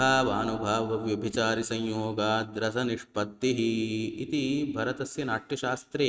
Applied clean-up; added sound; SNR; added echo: neural mask model RNNoise.